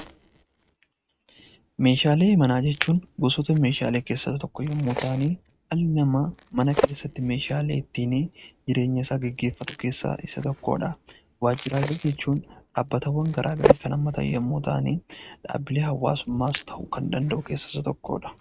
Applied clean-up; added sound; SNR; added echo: neural mask model RNNoise.